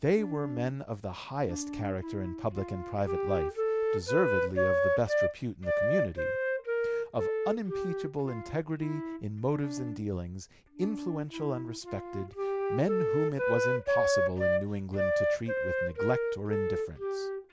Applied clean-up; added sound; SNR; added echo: none; Wind instrument, woodwind instrument; -2 dB; none.